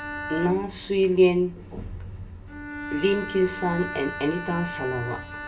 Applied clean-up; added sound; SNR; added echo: none; Bowed string instrument; 10 dB; reverberation time 0.2 s.